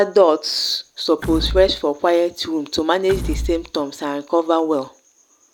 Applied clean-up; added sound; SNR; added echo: none; Door / Wood; 10 dB; none.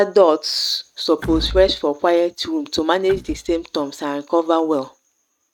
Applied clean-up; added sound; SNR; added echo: neural mask model RNNoise.